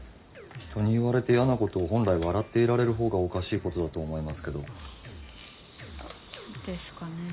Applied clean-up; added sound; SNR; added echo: none; Drum kit; 18 dB; none.